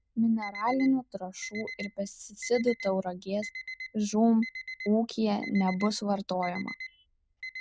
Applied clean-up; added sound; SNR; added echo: none; Alarm; 14 dB; none.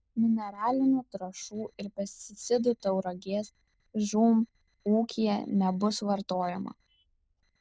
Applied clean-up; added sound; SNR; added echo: neural separator model SepFormer DNS4.